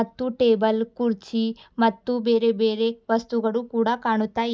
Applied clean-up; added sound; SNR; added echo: none; none; none; none.